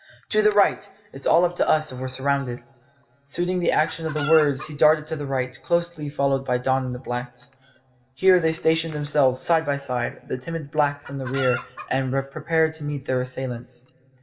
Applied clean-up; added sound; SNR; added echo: none; Chicken, rooster; 10 dB; reverberation time 1.1 s.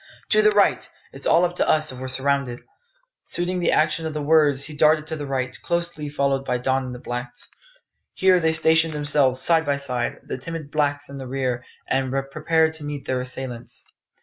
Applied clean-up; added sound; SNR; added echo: none; none; none; none.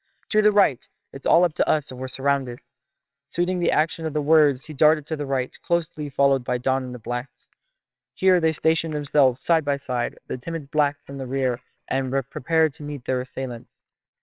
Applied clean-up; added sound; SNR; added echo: neural separator model SepFormer WHAMR!.